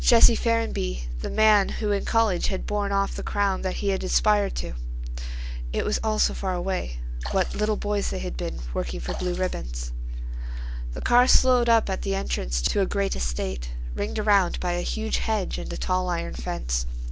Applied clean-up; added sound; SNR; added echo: none; Sink (filling or washing) / Water / Splash, splatter; 16 dB; none.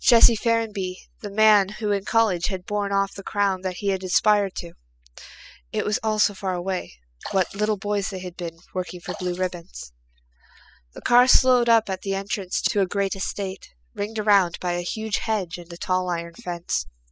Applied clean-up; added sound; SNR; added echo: classical method spectral subtraction.